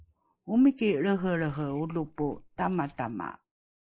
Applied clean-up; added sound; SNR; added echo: neural mask model Resemble Enhance denoiser.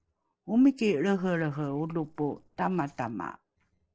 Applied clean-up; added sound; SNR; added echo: neural separator model SepFormer DNS4.